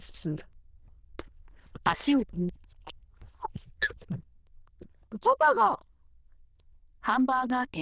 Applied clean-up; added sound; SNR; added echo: neural diffusion model UNIVERSE++.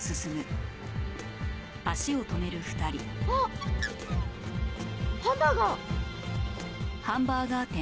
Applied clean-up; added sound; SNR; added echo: none; Bird; 18 dB; none.